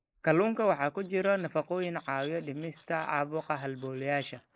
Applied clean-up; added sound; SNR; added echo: neural mask model Resemble Enhance denoiser.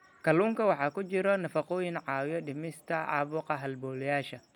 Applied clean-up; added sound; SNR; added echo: none; none; none; none.